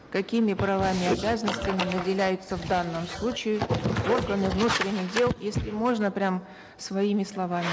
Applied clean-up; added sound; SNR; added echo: none; none; none; none.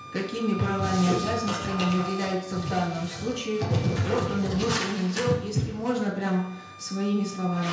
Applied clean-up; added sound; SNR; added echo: none; Wind instrument, woodwind instrument; 14 dB; reverberation time 0.5 s.